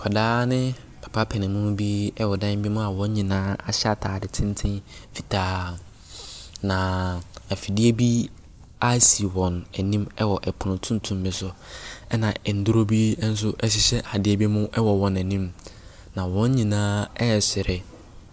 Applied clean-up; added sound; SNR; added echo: none; none; none; none.